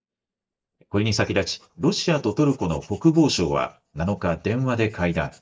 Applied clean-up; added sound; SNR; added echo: neural mask model DeepFilterNet 3.